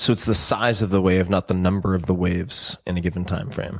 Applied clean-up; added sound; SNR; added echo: none; none; none; none.